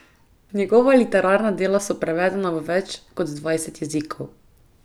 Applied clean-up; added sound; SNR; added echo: none; none; none; none.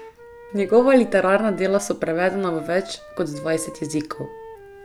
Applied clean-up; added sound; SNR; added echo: none; Wind instrument, woodwind instrument; 18 dB; none.